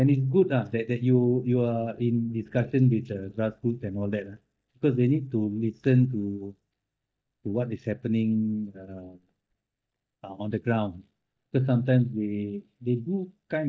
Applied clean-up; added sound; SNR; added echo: neural mask model DeepFilterNet 3.